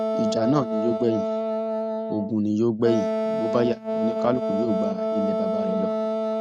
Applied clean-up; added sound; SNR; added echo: neural mask model RNNoise.